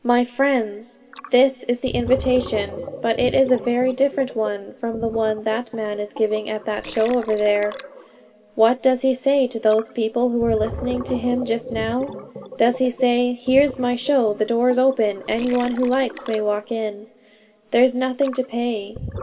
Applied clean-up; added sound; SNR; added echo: none; Gurgling; 15 dB; reverberation time 2.1 s.